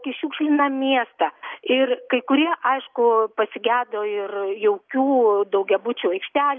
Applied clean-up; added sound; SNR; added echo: none; none; none; none.